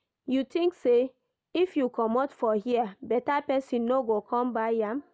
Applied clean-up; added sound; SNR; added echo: none; none; none; none.